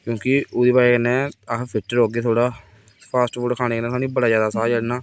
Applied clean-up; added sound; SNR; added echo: none; none; none; none.